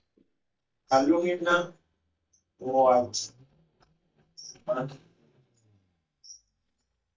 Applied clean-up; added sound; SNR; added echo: neural mask model DeepFilterNet 3.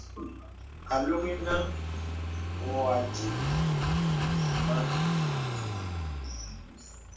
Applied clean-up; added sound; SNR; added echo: none; Car passing by / Idling; -4 dB; reverberation time 0.3 s.